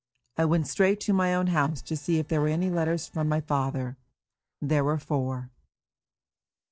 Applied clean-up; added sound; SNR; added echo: neural separator model SepFormer DNS4.